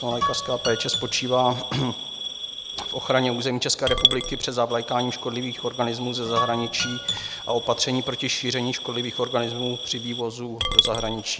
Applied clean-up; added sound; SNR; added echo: none; Guitar + Coin (dropping) / Glass; 3 dB; none.